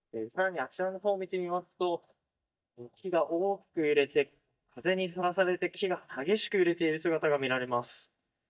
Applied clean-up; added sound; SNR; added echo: neural mask model DeepFilterNet 3.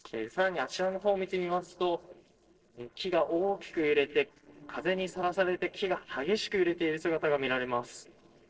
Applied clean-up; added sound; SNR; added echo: neural separator model SepFormer DNS4.